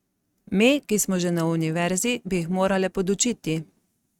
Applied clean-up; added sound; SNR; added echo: neural mask model RNNoise.